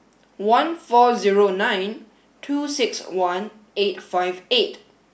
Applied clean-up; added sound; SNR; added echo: none; none; none; none.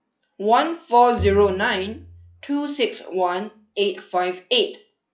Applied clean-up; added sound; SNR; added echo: classical method log-MMSE.